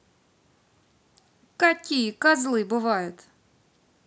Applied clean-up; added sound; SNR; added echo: none; none; none; none.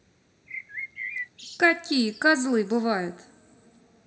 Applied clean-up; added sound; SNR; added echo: none; Bird; 12 dB; reverberation time 1.3 s.